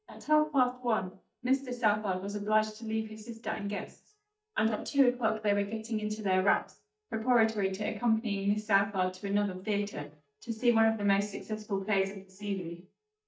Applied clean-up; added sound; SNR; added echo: neural mask model DeepFilterNet 3.